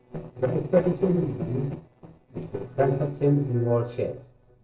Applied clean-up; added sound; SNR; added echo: neural separator model SepFormer DNS4.